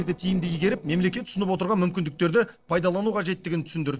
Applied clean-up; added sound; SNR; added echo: neural separator model SepFormer DNS4.